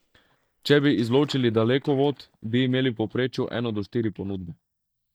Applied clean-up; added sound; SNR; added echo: neural mask model DeepFilterNet 3.